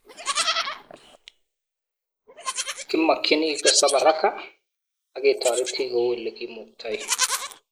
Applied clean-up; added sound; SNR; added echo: neural mask model Resemble Enhance denoiser.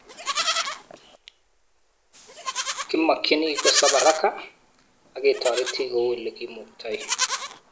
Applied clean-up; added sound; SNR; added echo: none; Livestock, farm animals, working animals; 3 dB; none.